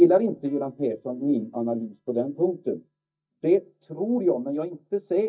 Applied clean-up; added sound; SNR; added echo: neural mask model DeepFilterNet 3.